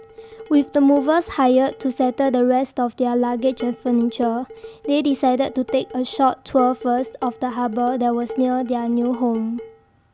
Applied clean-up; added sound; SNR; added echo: none; Dishes, pots, and pans; 17 dB; none.